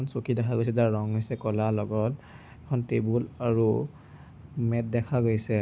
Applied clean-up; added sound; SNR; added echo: none; none; none; none.